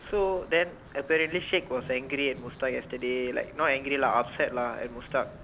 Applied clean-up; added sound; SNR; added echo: none; Thunder / Wind / Rain; 18 dB; none.